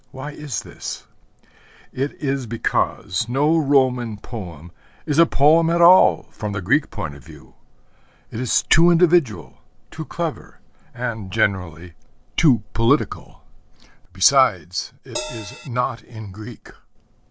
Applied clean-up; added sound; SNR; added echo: none; Crash cymbal; 9 dB; none.